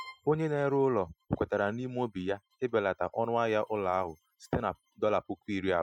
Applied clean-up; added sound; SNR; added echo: classical method Wiener filter.